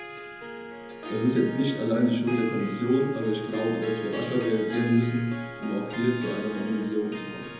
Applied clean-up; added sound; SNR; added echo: none; Harp; 11 dB; reverberation time 0.9 s.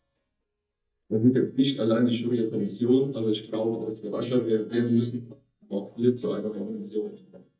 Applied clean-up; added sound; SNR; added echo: neural mask model DeepFilterNet 3.